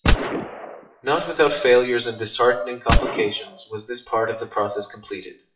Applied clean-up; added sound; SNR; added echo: classical method WPE with log-MMSE.